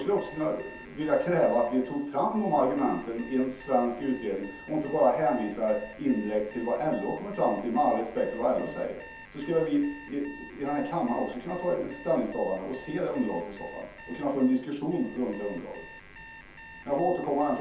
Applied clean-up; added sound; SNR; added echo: none; Alarm; 18 dB; reverberation time 0.5 s.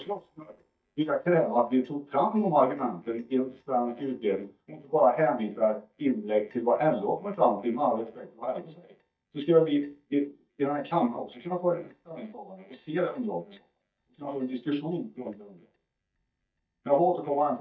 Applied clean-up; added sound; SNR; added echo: neural mask model DeepFilterNet 3.